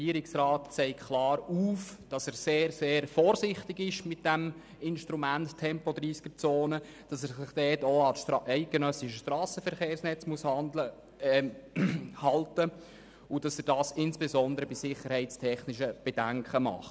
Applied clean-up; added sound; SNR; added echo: none; none; none; none.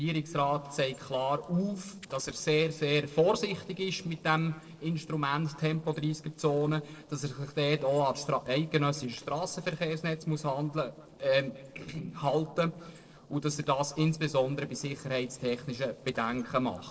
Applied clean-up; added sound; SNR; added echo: neural separator model SepFormer DNS4.